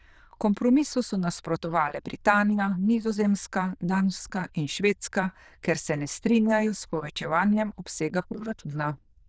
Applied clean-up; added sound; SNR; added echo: neural diffusion model UNIVERSE++.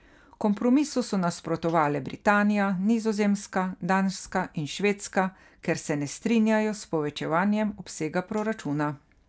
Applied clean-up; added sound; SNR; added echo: none; none; none; none.